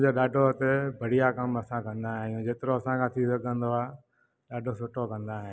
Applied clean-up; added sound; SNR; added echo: none; none; none; none.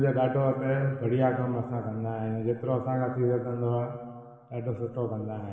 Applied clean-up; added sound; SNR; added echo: none; none; none; reverberation time 1.8 s.